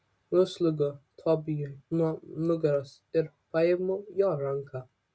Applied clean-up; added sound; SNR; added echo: none; none; none; none.